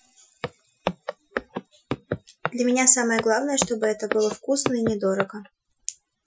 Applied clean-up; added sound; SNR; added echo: classical method Wiener filter.